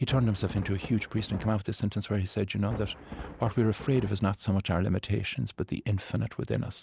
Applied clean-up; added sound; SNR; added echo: none; Thunder; 12 dB; none.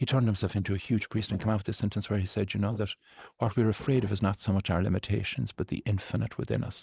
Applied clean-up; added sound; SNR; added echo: neural mask model Resemble Enhance denoiser.